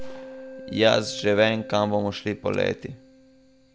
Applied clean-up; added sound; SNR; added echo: none; Keyboard (musical) + Gunshot, gunfire; 15 dB; none.